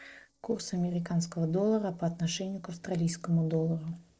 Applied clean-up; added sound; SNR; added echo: neural separator model SepFormer DNS4.